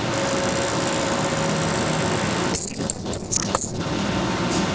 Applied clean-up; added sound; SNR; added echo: neural separator model SepFormer DNS4.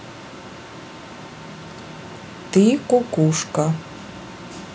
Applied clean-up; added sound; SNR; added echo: none; none; none; none.